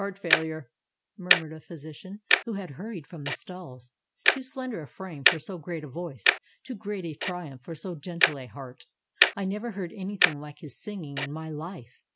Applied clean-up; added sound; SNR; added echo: none; Tick-tock; -4 dB; none.